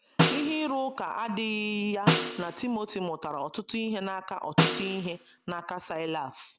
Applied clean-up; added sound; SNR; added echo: none; Snare drum; -1 dB; none.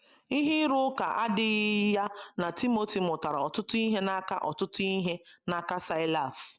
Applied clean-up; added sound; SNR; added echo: none; none; none; none.